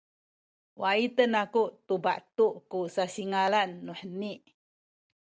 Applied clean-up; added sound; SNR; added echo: none; none; none; none.